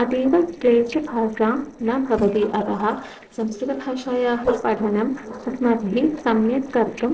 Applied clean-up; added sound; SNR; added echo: neural separator model SepFormer DNS4.